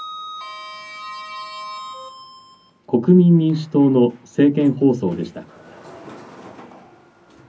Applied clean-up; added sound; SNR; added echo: none; Sliding door; 17 dB; reverberation time 0.4 s.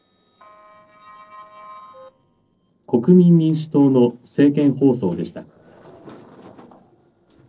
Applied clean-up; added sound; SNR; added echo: neural separator model SepFormer DNS4.